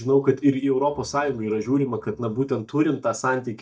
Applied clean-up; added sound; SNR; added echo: neural mask model DeepFilterNet 3.